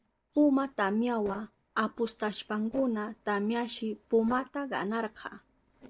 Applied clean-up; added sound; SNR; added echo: neural separator model SepFormer DNS4.